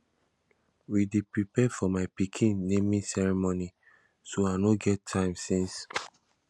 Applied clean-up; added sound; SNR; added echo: none; none; none; none.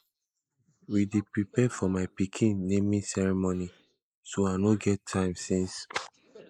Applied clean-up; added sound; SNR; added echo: neural mask model Resemble Enhance denoiser.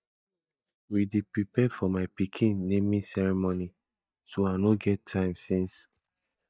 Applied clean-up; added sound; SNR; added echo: neural mask model DeepFilterNet 3.